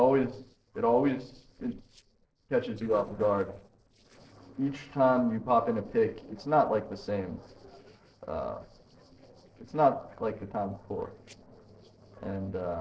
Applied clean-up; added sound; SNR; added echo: neural separator model SepFormer DNS4.